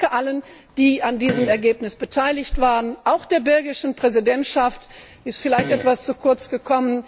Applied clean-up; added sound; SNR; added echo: none; Fart; 12 dB; none.